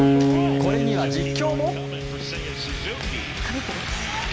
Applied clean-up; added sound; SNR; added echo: none; Acoustic guitar; -3 dB; none.